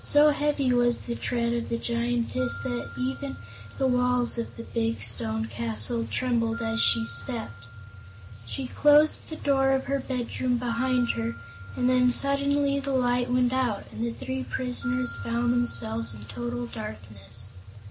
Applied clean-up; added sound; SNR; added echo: none; Glockenspiel; 19 dB; none.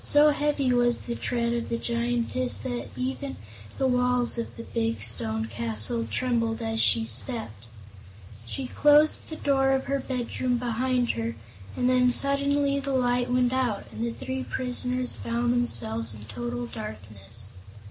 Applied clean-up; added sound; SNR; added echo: none; none; none; none.